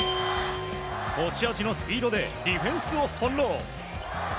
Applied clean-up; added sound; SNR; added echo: none; Glass; 5 dB; none.